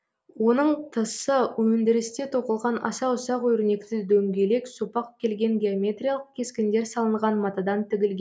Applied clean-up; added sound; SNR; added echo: none; none; none; none.